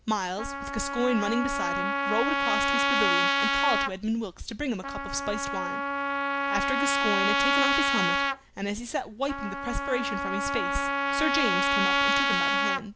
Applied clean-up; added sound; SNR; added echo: none; Trumpet; -4 dB; none.